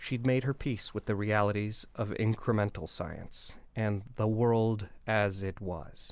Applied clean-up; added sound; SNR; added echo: none; none; none; none.